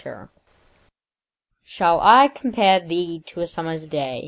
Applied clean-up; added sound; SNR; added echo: none; none; none; none.